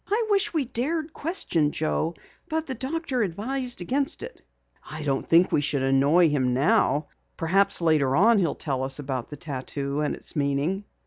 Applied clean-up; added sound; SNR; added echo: none; none; none; none.